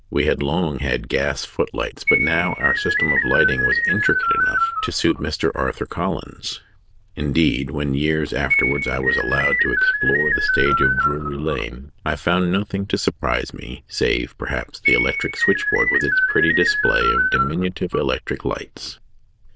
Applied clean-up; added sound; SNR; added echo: neural diffusion model UNIVERSE++.